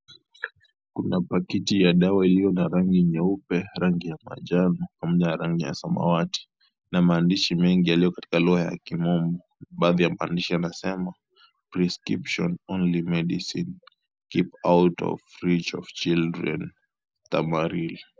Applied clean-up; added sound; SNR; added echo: none; none; none; none.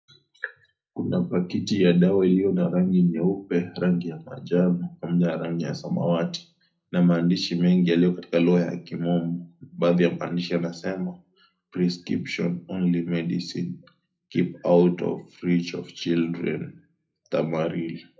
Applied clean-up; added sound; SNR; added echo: none; none; none; reverberation time 0.3 s.